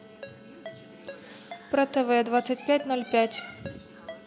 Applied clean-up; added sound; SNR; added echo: none; Ringtone; 17 dB; none.